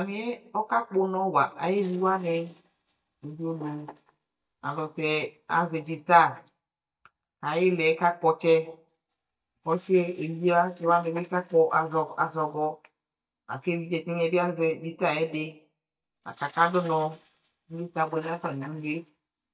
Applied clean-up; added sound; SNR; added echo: neural mask model DeepFilterNet 3.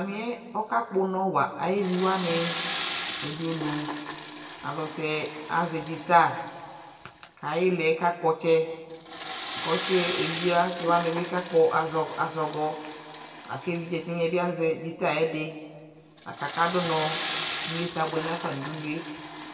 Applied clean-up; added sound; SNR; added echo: none; Toilet flush / Water; 10 dB; reverberation time 1.5 s.